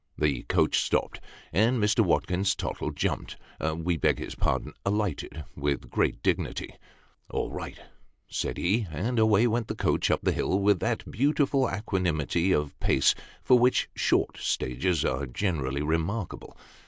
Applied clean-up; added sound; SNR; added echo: none; none; none; none.